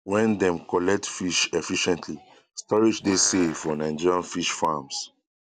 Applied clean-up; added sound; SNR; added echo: none; Fart; 15 dB; none.